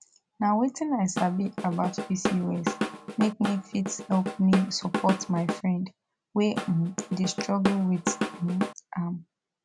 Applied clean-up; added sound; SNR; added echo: none; Drum / Drum kit; 5 dB; none.